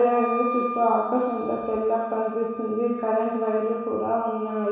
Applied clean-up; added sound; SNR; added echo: none; Wind instrument, woodwind instrument; 10 dB; reverberation time 1.1 s.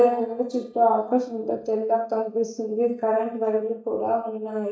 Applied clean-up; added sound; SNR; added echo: neural mask model DeepFilterNet 3.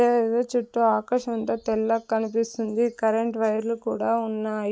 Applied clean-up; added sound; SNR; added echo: none; none; none; none.